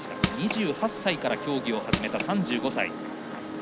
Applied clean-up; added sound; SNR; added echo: none; Crushing; 4 dB; none.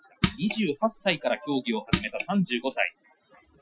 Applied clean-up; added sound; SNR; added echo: classical method Wiener filter.